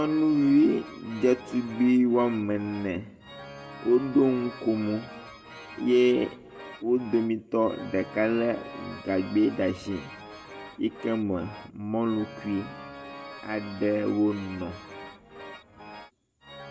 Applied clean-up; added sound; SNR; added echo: none; Organ; 17 dB; reverberation time 0.2 s.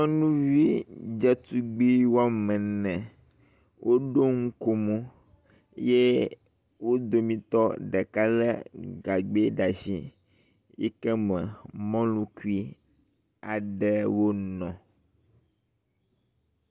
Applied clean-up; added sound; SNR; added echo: none; none; none; none.